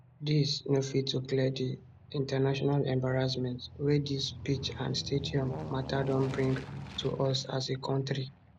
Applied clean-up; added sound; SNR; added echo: none; Aircraft; 13 dB; none.